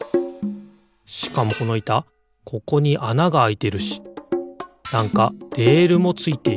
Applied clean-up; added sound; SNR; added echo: none; none; none; none.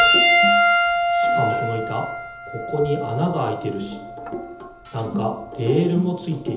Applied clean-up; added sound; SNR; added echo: none; Piano; -3 dB; reverberation time 0.8 s.